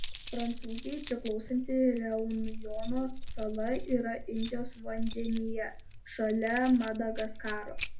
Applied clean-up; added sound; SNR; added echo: none; Keys jangling; 2 dB; reverberation time 0.3 s.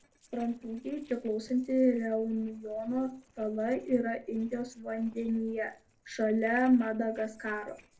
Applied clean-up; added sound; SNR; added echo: neural separator model SepFormer DNS4.